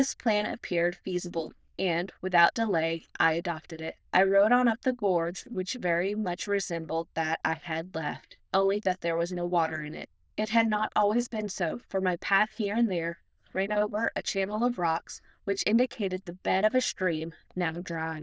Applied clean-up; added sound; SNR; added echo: neural diffusion model UNIVERSE++.